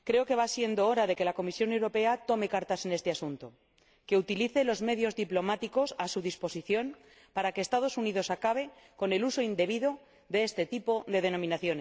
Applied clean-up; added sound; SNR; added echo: none; none; none; none.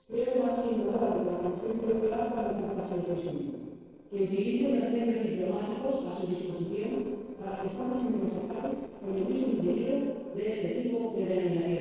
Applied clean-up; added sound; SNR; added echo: neural separator model SepFormer DNS4.